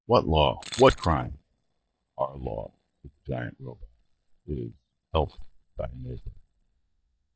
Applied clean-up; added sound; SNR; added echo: neural mask model DeepFilterNet 3.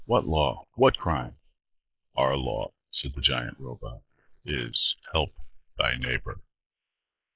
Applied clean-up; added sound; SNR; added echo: neural mask model Resemble Enhance denoiser.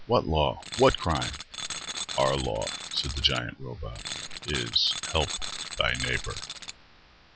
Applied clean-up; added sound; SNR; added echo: none; Tools; 8 dB; none.